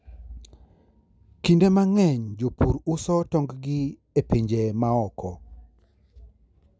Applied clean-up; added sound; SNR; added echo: none; none; none; none.